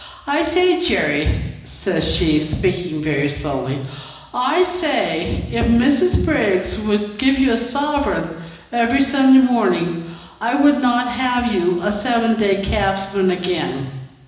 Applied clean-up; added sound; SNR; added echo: none; none; none; reverberation time 1.0 s.